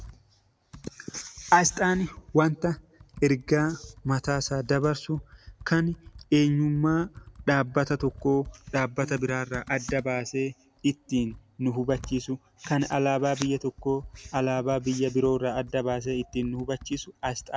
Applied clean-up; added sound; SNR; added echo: none; Computer keyboard + Piano; 19 dB; none.